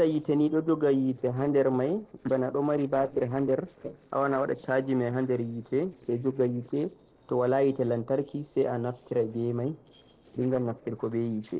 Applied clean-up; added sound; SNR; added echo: neural separator model SepFormer DNS4.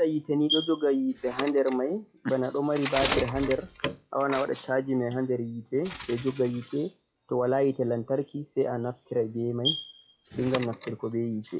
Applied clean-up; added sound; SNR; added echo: classical method WPE with log-MMSE.